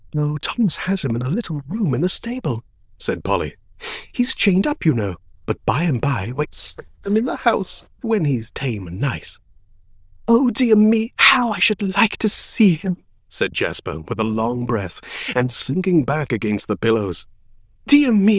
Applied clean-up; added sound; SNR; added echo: neural diffusion model UNIVERSE++.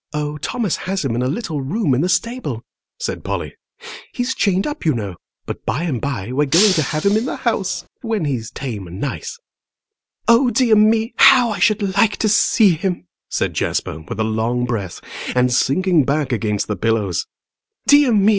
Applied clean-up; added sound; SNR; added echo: none; Shatter; 6 dB; none.